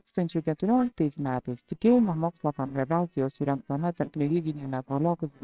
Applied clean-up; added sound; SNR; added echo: neural separator model SepFormer WHAMR!.